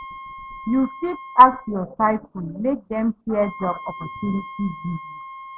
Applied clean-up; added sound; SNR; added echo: none; Wind instrument, woodwind instrument; 16 dB; none.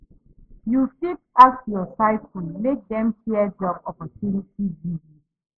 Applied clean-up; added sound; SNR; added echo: neural mask model Resemble Enhance denoiser.